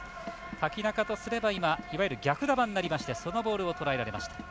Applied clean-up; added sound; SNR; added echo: none; Car; 19 dB; none.